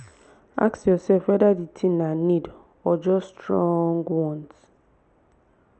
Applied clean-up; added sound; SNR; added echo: none; none; none; none.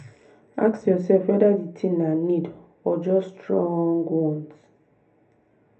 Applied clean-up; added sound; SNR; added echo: none; none; none; reverberation time 0.3 s.